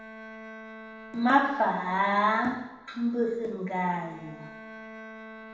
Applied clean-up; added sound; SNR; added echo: none; Bowed string instrument; 17 dB; reverberation time 0.9 s.